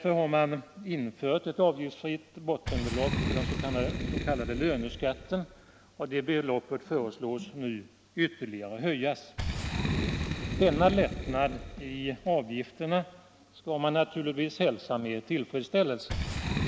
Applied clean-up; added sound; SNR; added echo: none; Boom; 6 dB; none.